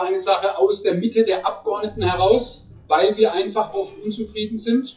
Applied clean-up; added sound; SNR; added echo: classical method WPE with log-MMSE.